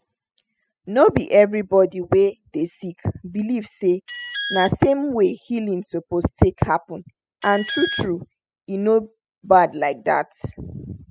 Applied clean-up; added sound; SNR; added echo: classical method spectral subtraction.